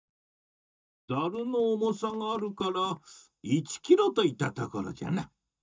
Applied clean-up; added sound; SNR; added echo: neural mask model DeepFilterNet 3.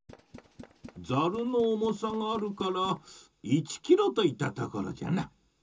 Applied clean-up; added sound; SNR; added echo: none; Tools; 19 dB; reverberation time 0.2 s.